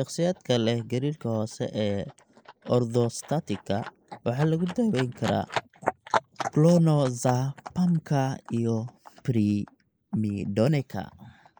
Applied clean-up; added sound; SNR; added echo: neural mask model Resemble Enhance denoiser.